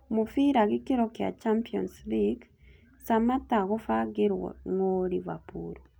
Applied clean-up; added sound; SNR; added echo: none; none; none; none.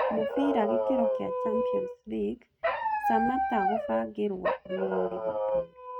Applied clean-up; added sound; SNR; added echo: neural mask model RNNoise.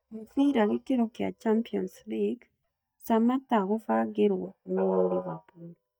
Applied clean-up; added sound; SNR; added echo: neural mask model DeepFilterNet 3.